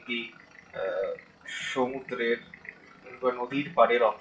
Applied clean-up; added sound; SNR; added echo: classical method WPE with log-MMSE.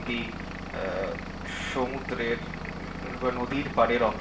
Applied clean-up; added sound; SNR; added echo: none; Engine / Vehicle; 6 dB; reverberation time 0.3 s.